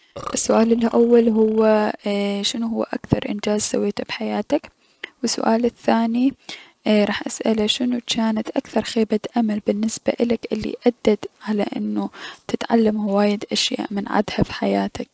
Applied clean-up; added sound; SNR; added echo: neural separator model SepFormer DNS4.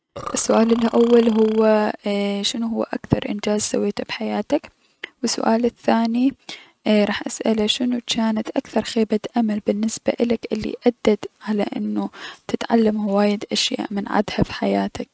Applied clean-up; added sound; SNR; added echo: neural mask model RNNoise.